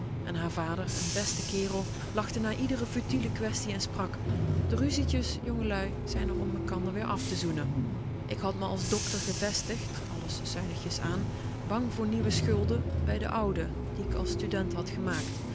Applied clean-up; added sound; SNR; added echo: none; Bus / Engine; -2 dB; none.